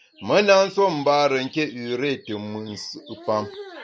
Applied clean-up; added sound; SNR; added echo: none; none; none; none.